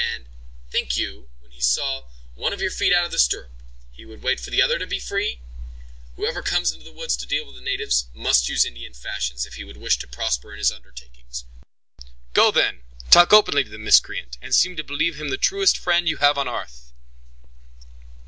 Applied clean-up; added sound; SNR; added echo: none; none; none; none.